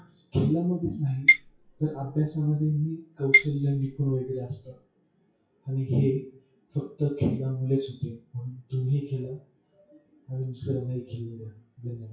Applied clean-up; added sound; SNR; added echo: classical method WPE with log-MMSE.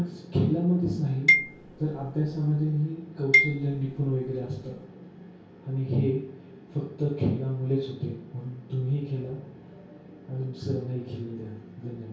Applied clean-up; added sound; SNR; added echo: none; Marimba, xylophone; -2 dB; reverberation time 0.6 s.